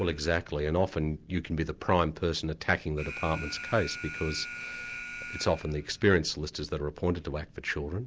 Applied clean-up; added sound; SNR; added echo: none; Alarm; 14 dB; none.